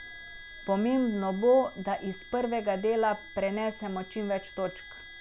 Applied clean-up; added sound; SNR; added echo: none; Harmonica; 15 dB; none.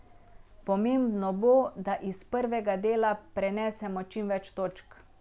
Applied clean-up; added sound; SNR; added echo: none; none; none; none.